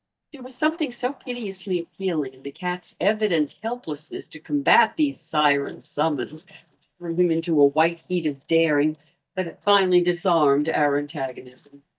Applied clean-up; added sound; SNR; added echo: neural mask model DeepFilterNet 3.